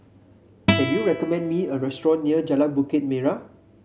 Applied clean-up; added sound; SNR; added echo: none; Acoustic guitar; 6 dB; none.